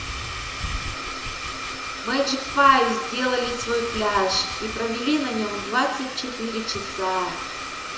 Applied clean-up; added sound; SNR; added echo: none; Domestic sounds, home sounds; 6 dB; reverberation time 1.0 s.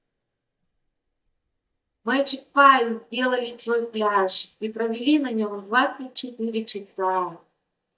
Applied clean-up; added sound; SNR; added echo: neural mask model DeepFilterNet 3.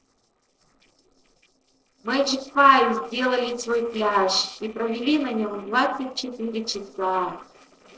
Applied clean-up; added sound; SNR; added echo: neural separator model SepFormer DNS4.